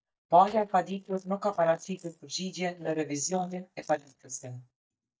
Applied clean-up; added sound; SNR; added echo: neural mask model DeepFilterNet 3.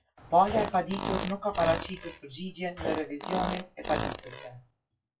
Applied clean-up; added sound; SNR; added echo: classical method WPE with log-MMSE.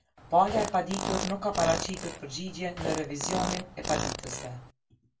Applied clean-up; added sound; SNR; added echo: none; Fart; 4 dB; reverberation time 0.2 s.